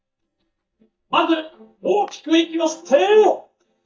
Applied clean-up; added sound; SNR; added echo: neural mask model DeepFilterNet 3.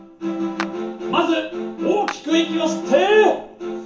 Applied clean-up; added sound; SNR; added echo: none; Clapping; 17 dB; reverberation time 0.7 s.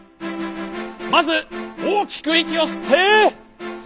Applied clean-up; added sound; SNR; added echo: none; none; none; none.